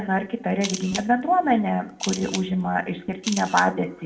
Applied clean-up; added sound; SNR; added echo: none; Camera; 12 dB; reverberation time 0.4 s.